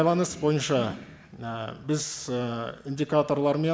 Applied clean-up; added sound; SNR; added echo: none; none; none; none.